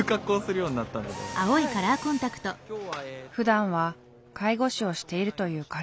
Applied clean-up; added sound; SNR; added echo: none; Mechanisms + Strum; 16 dB; none.